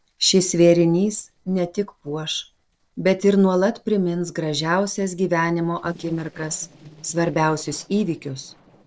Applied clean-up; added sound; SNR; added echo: neural separator model SepFormer DNS4.